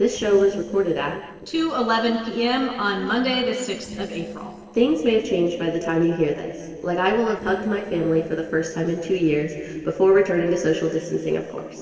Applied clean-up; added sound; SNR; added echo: neural separator model SepFormer DNS4.